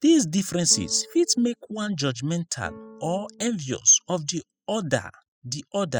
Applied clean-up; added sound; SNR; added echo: classical method spectral subtraction.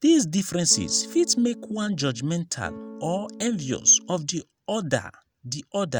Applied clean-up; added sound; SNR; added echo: none; Electric guitar / Strum; 17 dB; none.